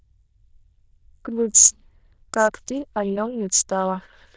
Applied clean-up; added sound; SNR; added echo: neural diffusion model UNIVERSE++.